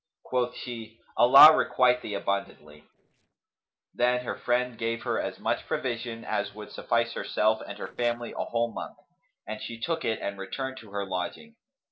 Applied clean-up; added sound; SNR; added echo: neural separator model SepFormer DNS4.